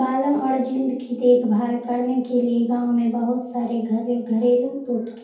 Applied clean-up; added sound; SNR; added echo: none; none; none; reverberation time 0.7 s.